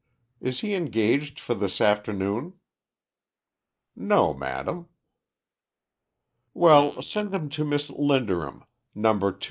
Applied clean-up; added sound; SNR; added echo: neural mask model Resemble Enhance denoiser.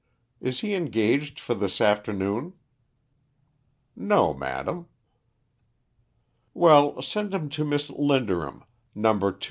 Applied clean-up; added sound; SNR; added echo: none; none; none; none.